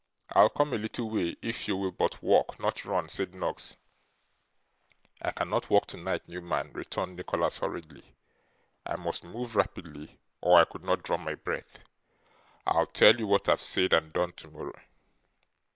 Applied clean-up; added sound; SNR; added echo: neural mask model Resemble Enhance denoiser.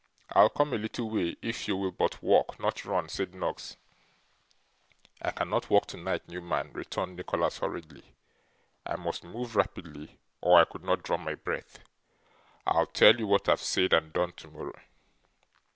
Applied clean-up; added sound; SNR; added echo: none; none; none; none.